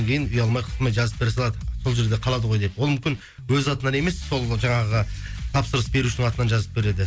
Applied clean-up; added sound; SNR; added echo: none; none; none; none.